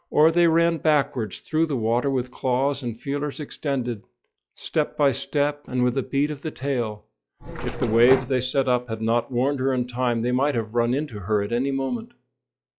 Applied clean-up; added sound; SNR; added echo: classical method log-MMSE.